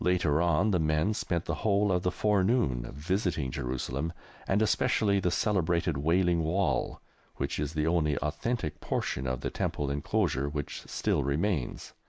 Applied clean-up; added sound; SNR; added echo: none; none; none; none.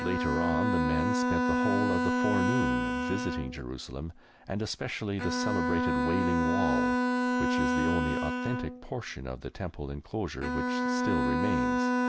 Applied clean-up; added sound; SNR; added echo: none; Bowed string instrument; -5 dB; none.